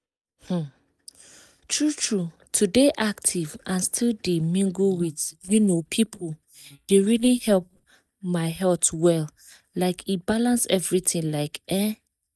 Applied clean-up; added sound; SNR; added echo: neural mask model DeepFilterNet 3.